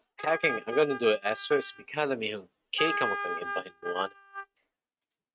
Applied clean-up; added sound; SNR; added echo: neural mask model RNNoise.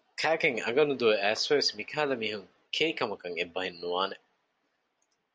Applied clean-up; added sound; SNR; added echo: none; none; none; none.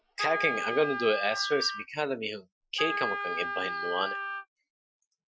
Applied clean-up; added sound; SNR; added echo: classical method Wiener filter.